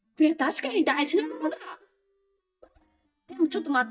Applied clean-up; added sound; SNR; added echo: neural mask model DeepFilterNet 3.